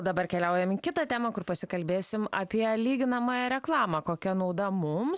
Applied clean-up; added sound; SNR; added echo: none; none; none; none.